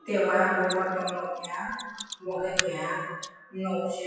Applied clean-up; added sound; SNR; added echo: classical method WPE with log-MMSE.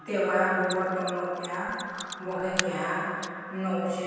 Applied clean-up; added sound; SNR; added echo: none; Mechanisms; 12 dB; reverberation time 2.1 s.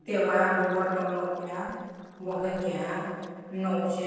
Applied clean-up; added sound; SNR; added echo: neural separator model SepFormer DNS4.